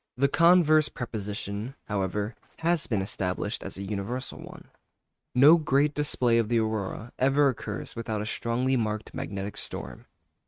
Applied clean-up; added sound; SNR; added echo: neural mask model RNNoise.